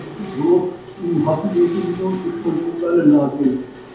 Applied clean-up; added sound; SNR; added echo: none; Mechanisms; 17 dB; reverberation time 2.4 s.